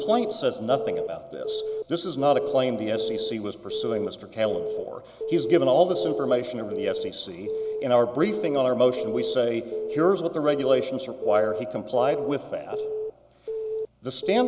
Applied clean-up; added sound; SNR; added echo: none; Alarm / Keyboard (musical); 6 dB; none.